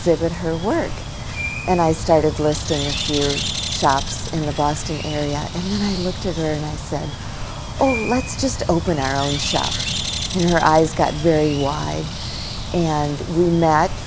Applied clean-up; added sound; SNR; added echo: none; Bird; 6 dB; none.